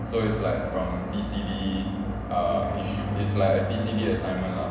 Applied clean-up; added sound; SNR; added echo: none; none; none; reverberation time 0.8 s.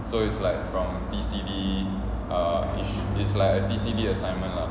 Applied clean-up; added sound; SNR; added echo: none; none; none; none.